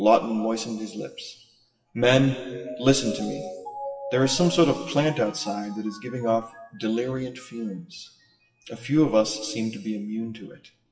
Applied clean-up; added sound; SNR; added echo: classical method WPE with log-MMSE.